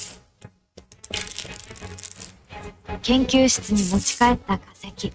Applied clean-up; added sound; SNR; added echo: neural mask model RNNoise.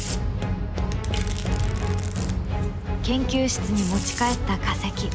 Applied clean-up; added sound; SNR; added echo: none; Domestic sounds, home sounds + Run; 15 dB; none.